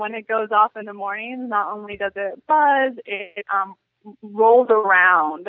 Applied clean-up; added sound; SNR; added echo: none; none; none; none.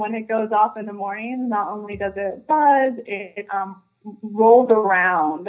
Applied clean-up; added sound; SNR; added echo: none; none; none; reverberation time 0.5 s.